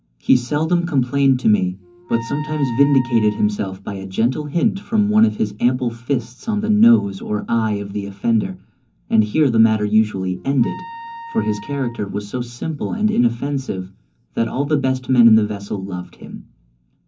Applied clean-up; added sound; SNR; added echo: none; Wind instrument, woodwind instrument; 18 dB; reverberation time 0.3 s.